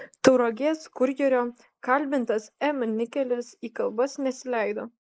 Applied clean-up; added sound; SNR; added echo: neural mask model Resemble Enhance denoiser.